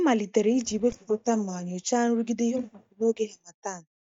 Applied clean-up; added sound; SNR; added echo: neural mask model DeepFilterNet 3.